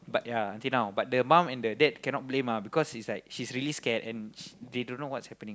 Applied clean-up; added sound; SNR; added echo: none; none; none; none.